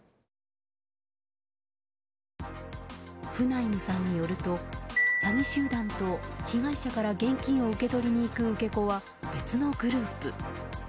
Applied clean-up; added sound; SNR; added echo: none; Marimba, xylophone; 5 dB; none.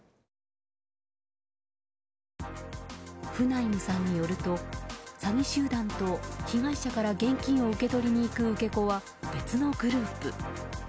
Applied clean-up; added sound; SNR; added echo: none; none; none; none.